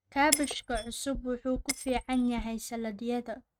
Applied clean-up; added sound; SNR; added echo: neural mask model RNNoise.